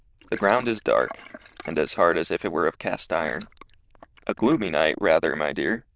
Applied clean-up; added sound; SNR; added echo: neural diffusion model UNIVERSE++.